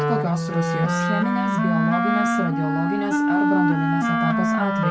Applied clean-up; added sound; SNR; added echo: none; Wind instrument, woodwind instrument; -4 dB; none.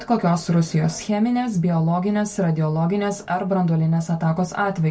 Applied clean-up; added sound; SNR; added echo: none; none; none; none.